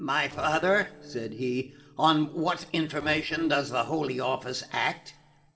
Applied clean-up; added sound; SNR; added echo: neural separator model SepFormer DNS4.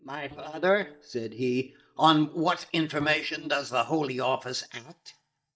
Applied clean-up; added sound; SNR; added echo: neural mask model DeepFilterNet 3.